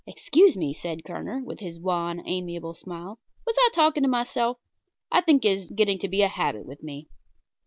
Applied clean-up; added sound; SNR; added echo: none; none; none; none.